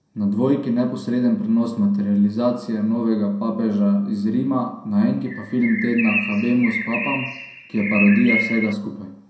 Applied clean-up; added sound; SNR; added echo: none; Bird; 6 dB; reverberation time 0.6 s.